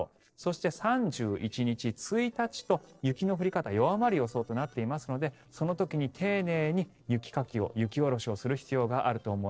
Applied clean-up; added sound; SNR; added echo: neural separator model SepFormer DNS4.